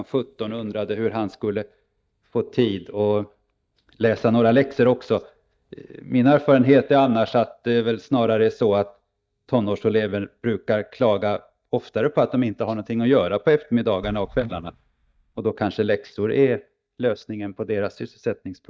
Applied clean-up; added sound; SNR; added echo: neural mask model DeepFilterNet 3.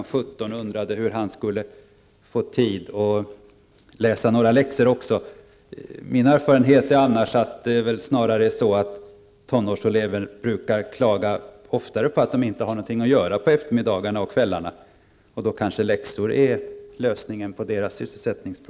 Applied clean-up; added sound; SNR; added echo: none; none; none; none.